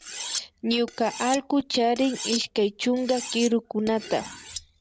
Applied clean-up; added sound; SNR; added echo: none; Cutlery, silverware; 12 dB; none.